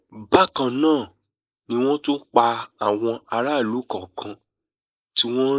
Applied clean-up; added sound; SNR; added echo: neural mask model Resemble Enhance denoiser.